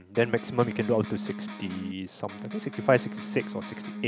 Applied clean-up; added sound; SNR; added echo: none; Electric guitar; 9 dB; none.